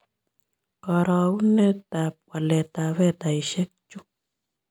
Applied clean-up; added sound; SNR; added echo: none; none; none; none.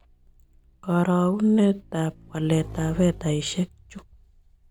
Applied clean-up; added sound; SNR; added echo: none; Motorcycle / Engine; 19 dB; none.